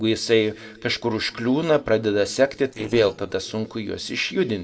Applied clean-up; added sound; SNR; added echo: neural separator model SepFormer DNS4.